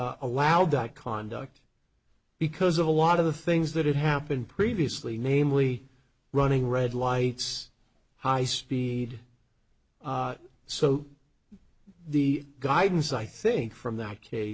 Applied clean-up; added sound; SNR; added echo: none; none; none; none.